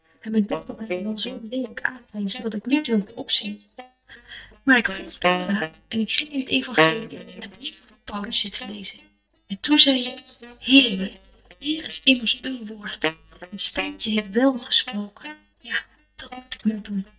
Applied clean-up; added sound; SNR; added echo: neural mask model DeepFilterNet 3.